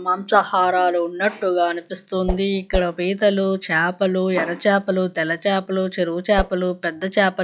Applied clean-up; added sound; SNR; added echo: classical method log-MMSE.